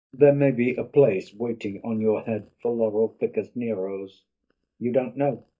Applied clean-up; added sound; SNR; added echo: neural mask model DeepFilterNet 3.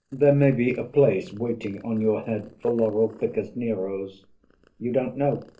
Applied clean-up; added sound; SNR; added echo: neural separator model SepFormer DNS4.